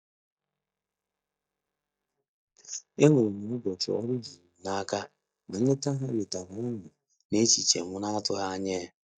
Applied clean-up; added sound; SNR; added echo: neural mask model DeepFilterNet 3.